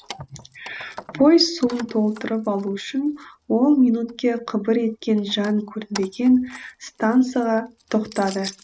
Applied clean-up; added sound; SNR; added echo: neural mask model RNNoise.